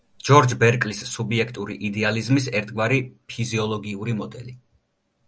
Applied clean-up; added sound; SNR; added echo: none; none; none; none.